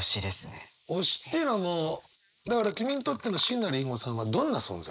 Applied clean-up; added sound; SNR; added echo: neural mask model Resemble Enhance denoiser.